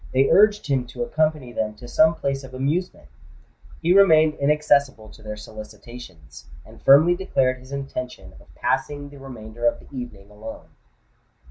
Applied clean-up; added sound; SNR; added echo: none; none; none; none.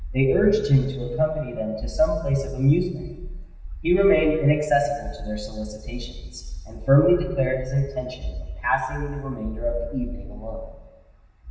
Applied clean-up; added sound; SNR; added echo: none; none; none; reverberation time 1.2 s.